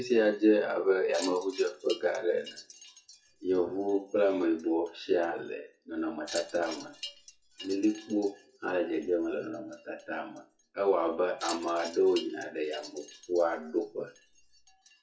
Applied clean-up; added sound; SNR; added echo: classical method WPE with log-MMSE.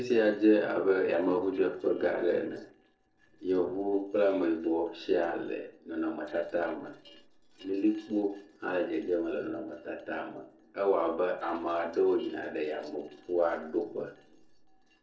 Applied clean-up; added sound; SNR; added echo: neural separator model SepFormer DNS4.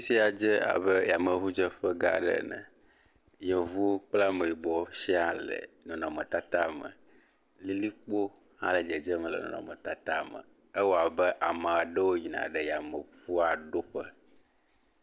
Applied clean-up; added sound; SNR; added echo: none; none; none; none.